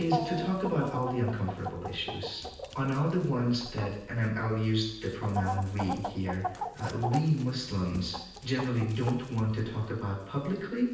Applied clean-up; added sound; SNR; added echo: none; Chicken, rooster; 9 dB; reverberation time 0.9 s.